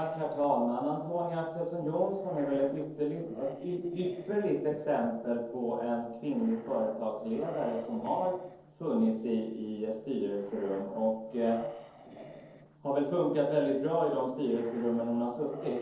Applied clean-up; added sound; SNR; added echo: neural separator model SepFormer DNS4.